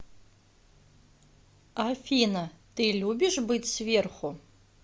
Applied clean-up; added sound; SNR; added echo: none; none; none; none.